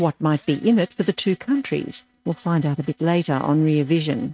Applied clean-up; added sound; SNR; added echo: neural mask model RNNoise.